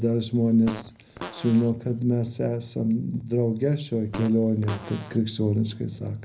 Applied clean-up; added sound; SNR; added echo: none; Fart; 15 dB; reverberation time 0.4 s.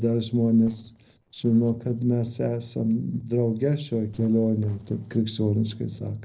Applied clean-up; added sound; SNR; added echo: neural separator model SepFormer DNS4.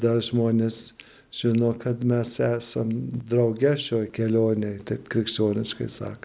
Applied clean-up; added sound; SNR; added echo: none; none; none; none.